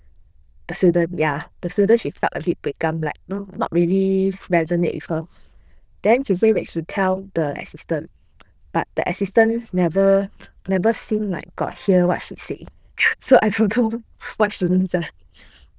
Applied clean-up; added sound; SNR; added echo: neural diffusion model UNIVERSE++.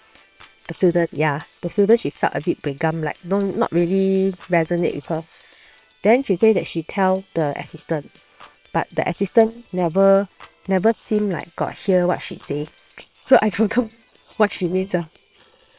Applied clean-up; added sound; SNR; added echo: neural separator model SepFormer WHAM!.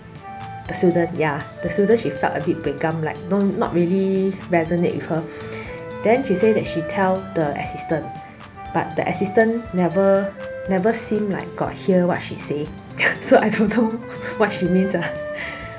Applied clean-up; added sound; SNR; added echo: none; Wind instrument, woodwind instrument + Organ; 12 dB; none.